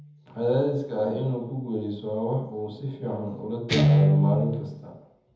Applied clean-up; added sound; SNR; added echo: none; Guitar; -2 dB; reverberation time 1.0 s.